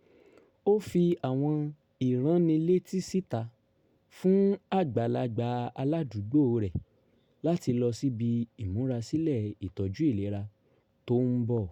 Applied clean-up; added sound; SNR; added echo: none; none; none; none.